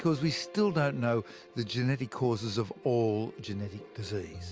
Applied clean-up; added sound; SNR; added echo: none; none; none; none.